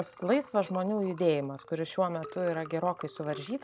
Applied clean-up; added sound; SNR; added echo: none; Liquid; 18 dB; none.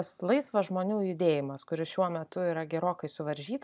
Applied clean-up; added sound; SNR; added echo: none; none; none; none.